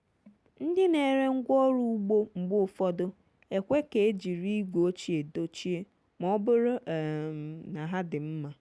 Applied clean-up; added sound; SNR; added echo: none; none; none; none.